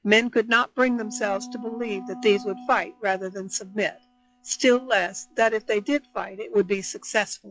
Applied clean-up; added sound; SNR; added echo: classical method log-MMSE.